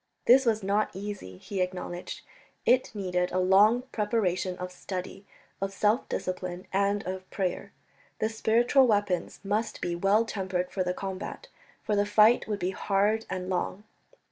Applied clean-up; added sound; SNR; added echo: none; none; none; none.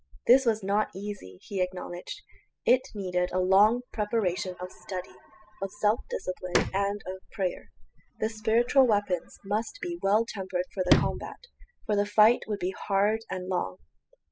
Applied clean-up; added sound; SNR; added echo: classical method spectral subtraction.